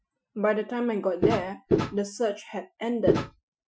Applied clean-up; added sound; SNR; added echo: classical method Wiener filter.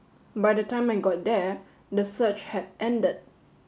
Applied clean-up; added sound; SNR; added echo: none; none; none; none.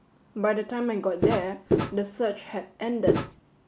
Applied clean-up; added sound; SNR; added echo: none; Walk, footsteps; -4 dB; none.